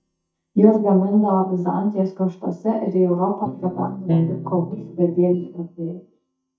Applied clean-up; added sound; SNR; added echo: neural mask model DeepFilterNet 3.